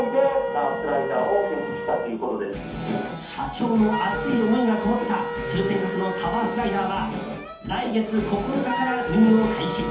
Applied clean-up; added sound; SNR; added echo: none; Wind instrument, woodwind instrument; 8 dB; reverberation time 0.6 s.